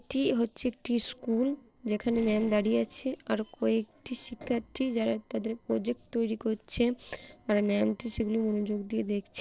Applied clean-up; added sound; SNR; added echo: neural separator model SepFormer DNS4.